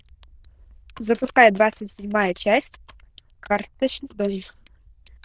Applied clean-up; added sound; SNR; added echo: neural diffusion model UNIVERSE++.